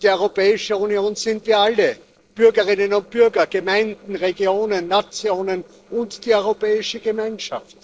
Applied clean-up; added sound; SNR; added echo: neural separator model SepFormer DNS4.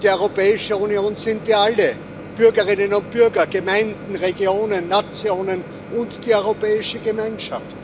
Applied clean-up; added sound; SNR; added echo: none; Microwave oven; 15 dB; none.